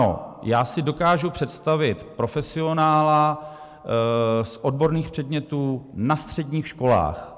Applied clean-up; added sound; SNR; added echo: none; none; none; none.